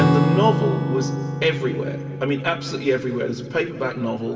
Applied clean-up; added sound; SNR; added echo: none; Acoustic guitar / Strum; 1 dB; reverberation time 2.7 s.